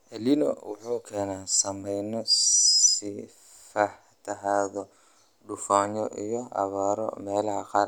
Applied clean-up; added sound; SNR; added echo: none; none; none; none.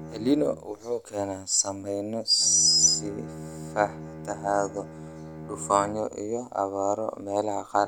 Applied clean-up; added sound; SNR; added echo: none; Bowed string instrument; 15 dB; none.